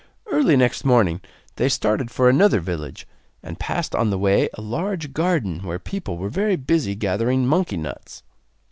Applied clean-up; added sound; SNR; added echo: none; none; none; none.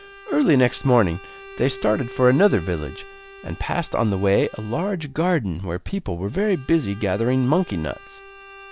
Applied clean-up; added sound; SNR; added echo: none; Bowed string instrument; 20 dB; none.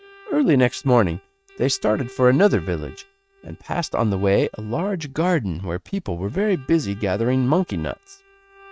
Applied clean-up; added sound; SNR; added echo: neural mask model RNNoise.